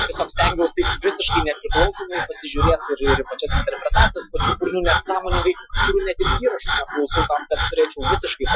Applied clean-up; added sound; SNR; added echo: classical method Wiener filter.